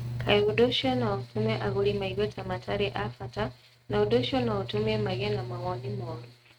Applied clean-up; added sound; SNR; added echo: neural mask model RNNoise.